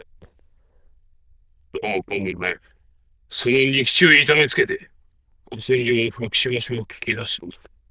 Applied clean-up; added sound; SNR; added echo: neural diffusion model UNIVERSE++.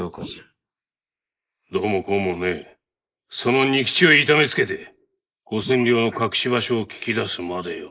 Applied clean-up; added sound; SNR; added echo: neural mask model Resemble Enhance denoiser.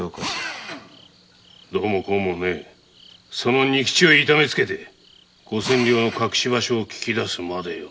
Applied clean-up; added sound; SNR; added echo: none; Drill; 13 dB; none.